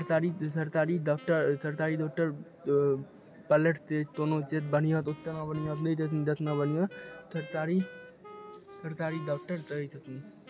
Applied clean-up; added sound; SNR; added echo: none; Wind instrument, woodwind instrument; 19 dB; none.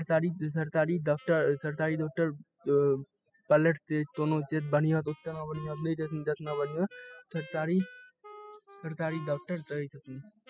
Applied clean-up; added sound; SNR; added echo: classical method spectral subtraction.